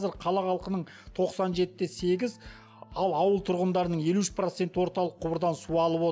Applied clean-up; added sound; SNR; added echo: none; none; none; none.